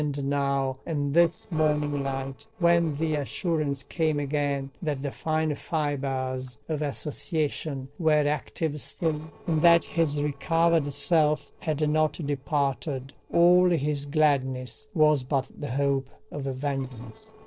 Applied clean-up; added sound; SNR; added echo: neural separator model SepFormer DNS4.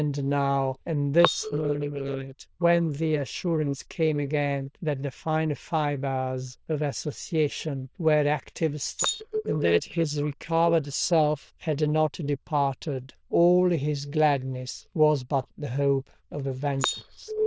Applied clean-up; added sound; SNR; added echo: neural diffusion model UNIVERSE++.